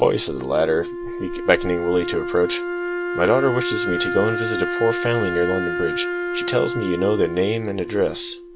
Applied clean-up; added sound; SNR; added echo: none; Wind instrument, woodwind instrument; 4 dB; none.